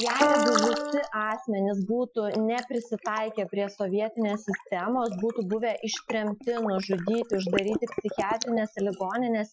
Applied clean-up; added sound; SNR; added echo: classical method Wiener filter.